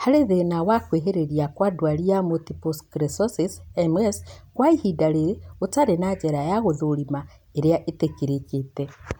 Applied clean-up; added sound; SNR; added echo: none; none; none; none.